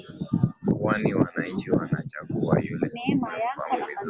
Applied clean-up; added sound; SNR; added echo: none; none; none; none.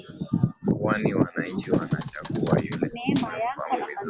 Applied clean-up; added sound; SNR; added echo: none; Thump, thud; 14 dB; none.